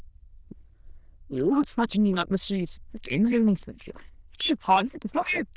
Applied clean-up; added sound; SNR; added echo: neural diffusion model UNIVERSE++.